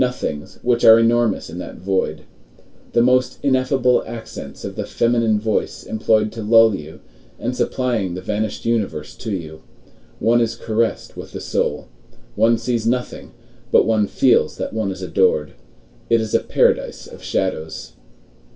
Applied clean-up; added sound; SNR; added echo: none; none; none; reverberation time 0.2 s.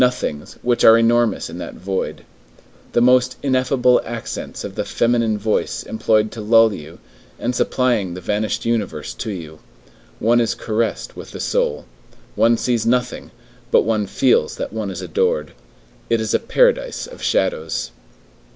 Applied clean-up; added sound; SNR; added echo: none; none; none; none.